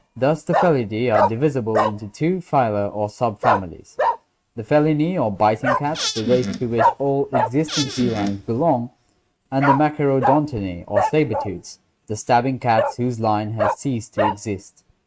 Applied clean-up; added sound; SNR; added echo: neural mask model RNNoise.